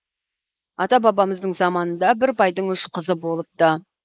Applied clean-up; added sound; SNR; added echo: neural mask model Resemble Enhance denoiser.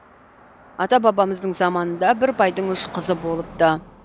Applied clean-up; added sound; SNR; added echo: none; Car passing by; 19 dB; none.